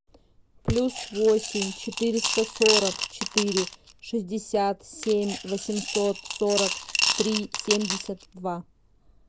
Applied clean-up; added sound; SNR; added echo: none; Coin (dropping) / Glass; 3 dB; none.